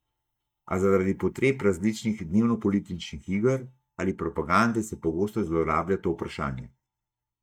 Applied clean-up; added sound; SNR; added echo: neural mask model DeepFilterNet 3.